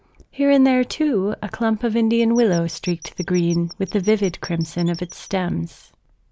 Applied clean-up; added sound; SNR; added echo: neural mask model Resemble Enhance denoiser.